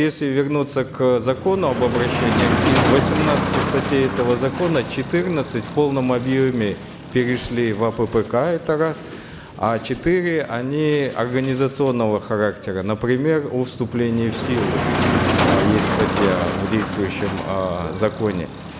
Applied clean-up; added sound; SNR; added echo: none; Motor vehicle (road); 4 dB; none.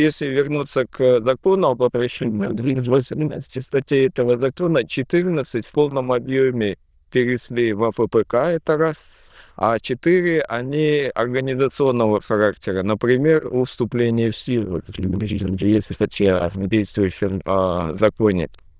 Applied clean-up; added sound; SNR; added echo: neural diffusion model UNIVERSE++.